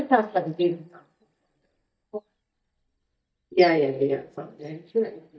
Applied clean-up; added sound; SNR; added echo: neural mask model DeepFilterNet 3.